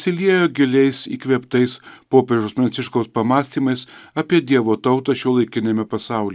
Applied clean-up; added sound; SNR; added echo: none; none; none; none.